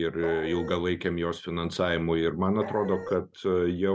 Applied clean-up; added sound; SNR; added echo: none; Dog; 10 dB; none.